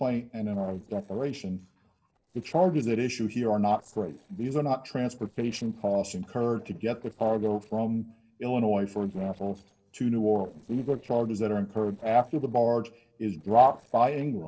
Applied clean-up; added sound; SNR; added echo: neural separator model SepFormer DNS4.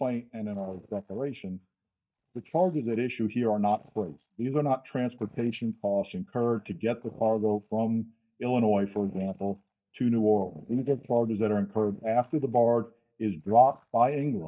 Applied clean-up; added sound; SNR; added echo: neural mask model DeepFilterNet 3.